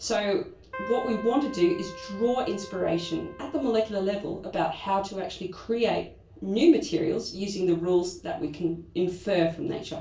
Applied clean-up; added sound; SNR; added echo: none; Keyboard (musical); 14 dB; reverberation time 0.3 s.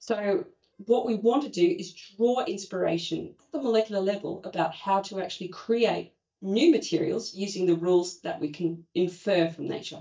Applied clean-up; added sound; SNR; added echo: neural mask model DeepFilterNet 3.